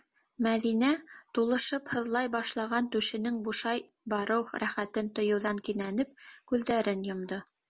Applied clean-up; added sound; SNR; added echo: none; none; none; none.